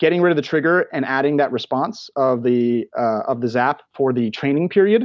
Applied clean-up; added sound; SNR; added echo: none; none; none; none.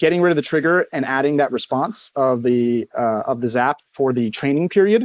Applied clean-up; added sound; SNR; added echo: neural mask model Resemble Enhance denoiser.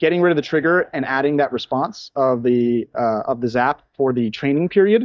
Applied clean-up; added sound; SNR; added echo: neural mask model DeepFilterNet 3.